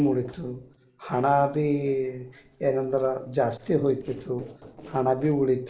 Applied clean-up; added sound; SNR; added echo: neural separator model SepFormer DNS4.